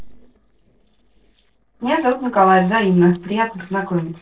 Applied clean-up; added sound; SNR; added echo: neural separator model SepFormer DNS4.